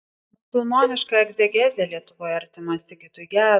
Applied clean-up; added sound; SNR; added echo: neural mask model DeepFilterNet 3.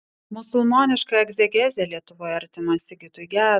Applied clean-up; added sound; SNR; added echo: none; none; none; none.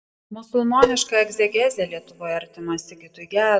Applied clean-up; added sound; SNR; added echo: neural separator model SepFormer DNS4.